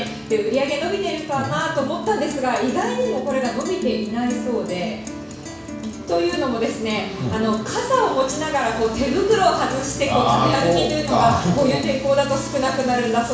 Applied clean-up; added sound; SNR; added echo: none; Guitar; 11 dB; reverberation time 0.7 s.